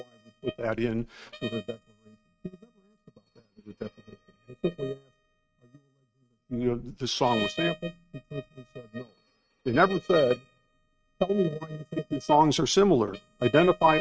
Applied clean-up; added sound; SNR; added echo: neural mask model RNNoise.